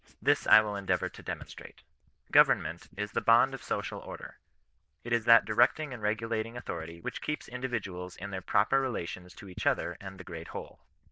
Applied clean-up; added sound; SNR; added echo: neural diffusion model UNIVERSE++.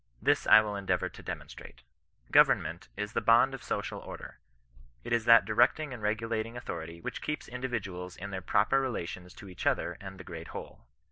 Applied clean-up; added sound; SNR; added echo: none; none; none; none.